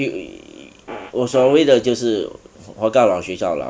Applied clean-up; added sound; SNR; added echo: none; Fart; 14 dB; none.